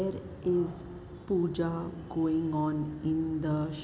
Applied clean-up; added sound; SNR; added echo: none; none; none; none.